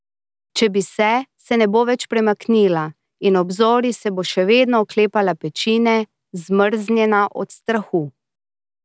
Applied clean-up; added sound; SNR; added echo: none; none; none; none.